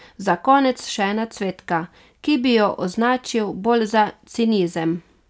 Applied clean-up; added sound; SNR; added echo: none; none; none; none.